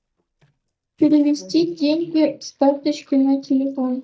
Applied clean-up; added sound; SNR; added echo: neural mask model DeepFilterNet 3.